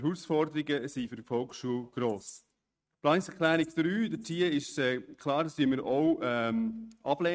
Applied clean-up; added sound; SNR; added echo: neural mask model RNNoise.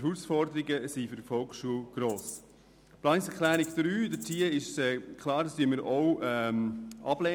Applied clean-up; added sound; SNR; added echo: none; Rattle (instrument); 18 dB; none.